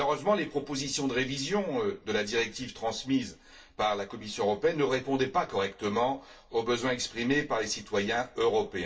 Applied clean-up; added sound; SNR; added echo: none; none; none; reverberation time 0.2 s.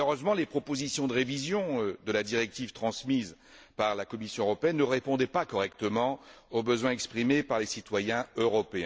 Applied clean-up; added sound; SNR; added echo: none; none; none; none.